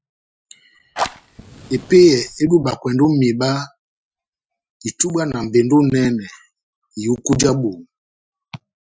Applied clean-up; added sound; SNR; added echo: classical method Wiener filter.